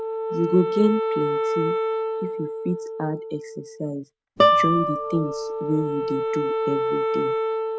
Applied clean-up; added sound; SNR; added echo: none; Wind instrument, woodwind instrument + Guitar; -3 dB; none.